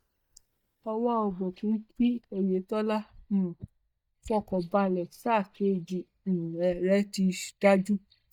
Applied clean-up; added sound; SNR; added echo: neural mask model DeepFilterNet 3.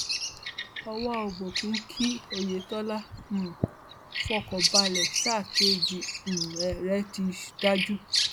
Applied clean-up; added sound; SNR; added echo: none; Bird vocalization, bird call, bird song; -1 dB; none.